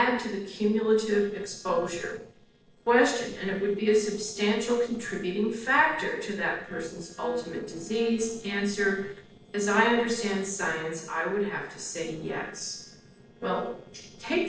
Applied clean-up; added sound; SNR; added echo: neural separator model SepFormer DNS4.